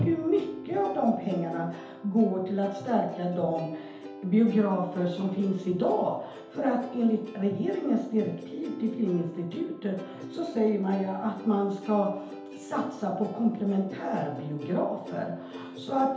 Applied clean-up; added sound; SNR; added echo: none; Plucked string instrument; 14 dB; reverberation time 2.2 s.